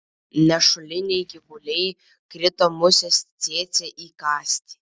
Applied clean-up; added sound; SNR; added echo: neural mask model DeepFilterNet 3.